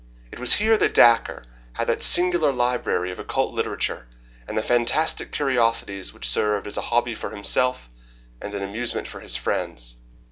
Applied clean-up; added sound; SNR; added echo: none; none; none; none.